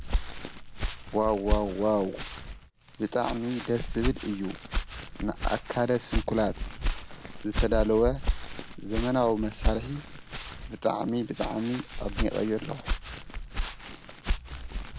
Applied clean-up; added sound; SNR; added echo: none; Walk, footsteps; 2 dB; none.